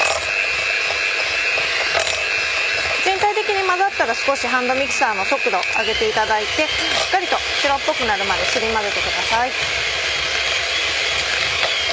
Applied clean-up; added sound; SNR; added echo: none; none; none; none.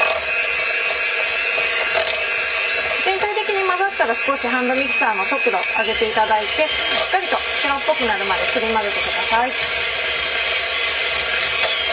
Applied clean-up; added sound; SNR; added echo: none; none; none; reverberation time 0.4 s.